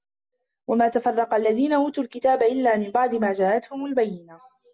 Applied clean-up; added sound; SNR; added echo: none; none; none; none.